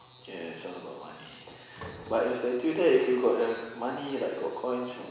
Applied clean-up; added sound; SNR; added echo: none; Slam; 19 dB; reverberation time 1.0 s.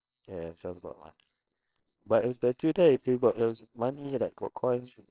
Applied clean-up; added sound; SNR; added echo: neural separator model SepFormer WHAMR!.